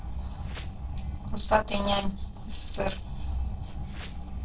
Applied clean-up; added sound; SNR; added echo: neural separator model SepFormer DNS4.